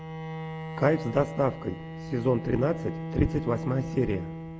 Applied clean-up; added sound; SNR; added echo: none; Bowed string instrument; 8 dB; none.